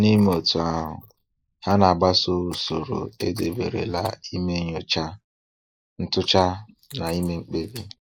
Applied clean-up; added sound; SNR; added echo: neural mask model Resemble Enhance denoiser.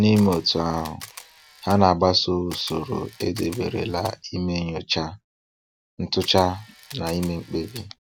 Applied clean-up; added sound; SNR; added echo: none; Camera; 20 dB; none.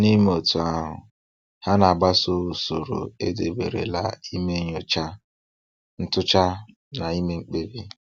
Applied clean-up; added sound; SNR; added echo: none; none; none; none.